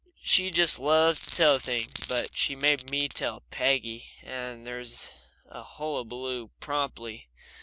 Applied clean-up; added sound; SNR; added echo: none; Glass; 7 dB; none.